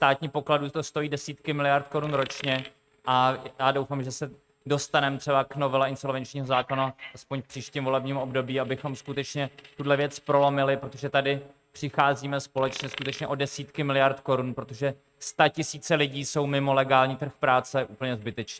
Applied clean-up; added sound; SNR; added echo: neural mask model RNNoise.